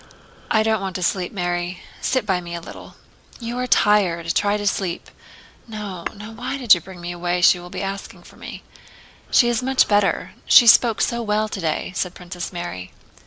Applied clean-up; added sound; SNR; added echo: none; Tap / Hammer; 16 dB; none.